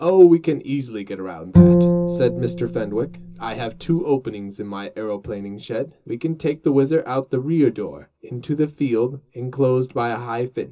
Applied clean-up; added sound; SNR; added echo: none; Bowed string instrument; -3 dB; reverberation time 0.2 s.